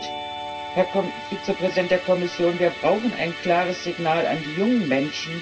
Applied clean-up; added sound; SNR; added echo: none; Musical instrument; 10 dB; reverberation time 0.2 s.